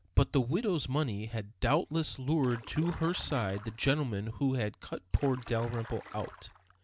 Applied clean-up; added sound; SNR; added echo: none; Stream; 18 dB; none.